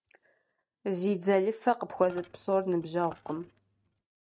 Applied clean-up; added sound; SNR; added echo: neural mask model RNNoise.